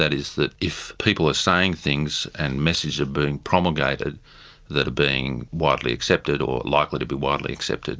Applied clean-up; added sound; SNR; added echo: none; none; none; none.